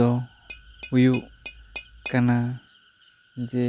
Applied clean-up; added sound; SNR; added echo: none; Tap / Glass; 15 dB; none.